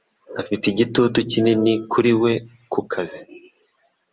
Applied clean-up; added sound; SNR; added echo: none; none; none; none.